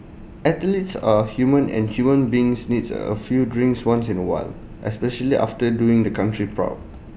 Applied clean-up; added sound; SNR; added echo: none; none; none; none.